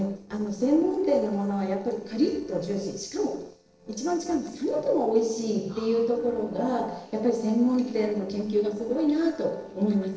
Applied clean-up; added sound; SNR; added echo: neural separator model SepFormer DNS4.